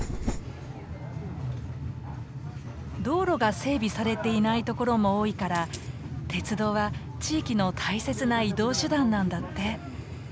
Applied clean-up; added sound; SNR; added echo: none; Coin (dropping); 18 dB; none.